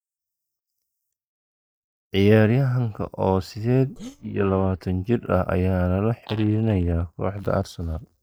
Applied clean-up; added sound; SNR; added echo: neural mask model DeepFilterNet 3.